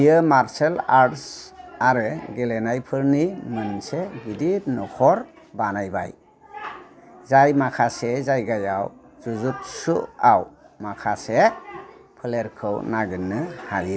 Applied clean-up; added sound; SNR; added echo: none; none; none; none.